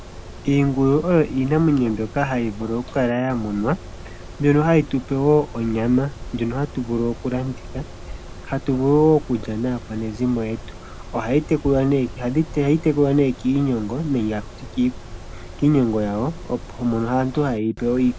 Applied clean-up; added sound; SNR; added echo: none; Mechanisms; 14 dB; none.